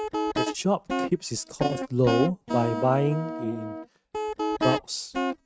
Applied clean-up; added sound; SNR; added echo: neural mask model RNNoise.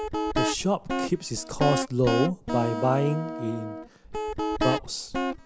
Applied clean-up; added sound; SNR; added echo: none; Guitar; 2 dB; none.